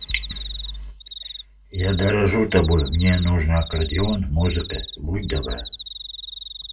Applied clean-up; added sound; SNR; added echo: none; Cricket; 12 dB; reverberation time 0.2 s.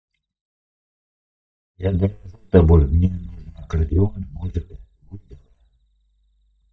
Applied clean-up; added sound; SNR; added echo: neural mask model DeepFilterNet 3.